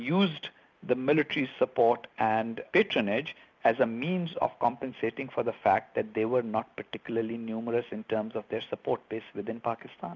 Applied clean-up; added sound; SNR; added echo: none; none; none; none.